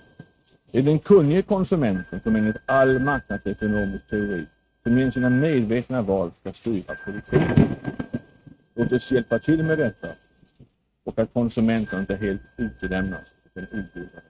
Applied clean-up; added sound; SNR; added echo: neural mask model RNNoise.